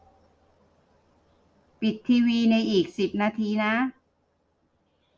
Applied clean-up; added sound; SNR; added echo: none; none; none; none.